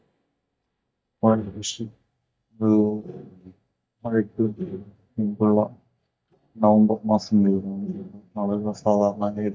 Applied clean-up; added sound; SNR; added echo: neural mask model DeepFilterNet 3.